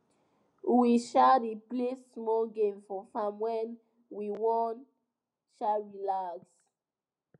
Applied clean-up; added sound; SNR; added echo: none; none; none; none.